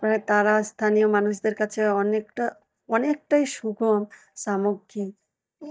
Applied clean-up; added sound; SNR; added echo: neural mask model DeepFilterNet 3.